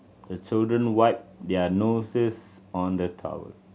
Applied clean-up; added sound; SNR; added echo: none; none; none; none.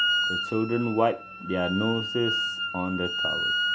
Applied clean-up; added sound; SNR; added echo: none; Wind instrument, woodwind instrument; 0 dB; none.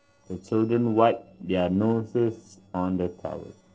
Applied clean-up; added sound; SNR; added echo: neural separator model SepFormer DNS4.